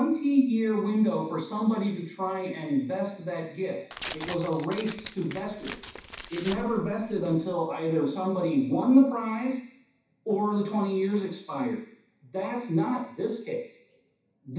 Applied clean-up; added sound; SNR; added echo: none; Tearing; 12 dB; reverberation time 0.7 s.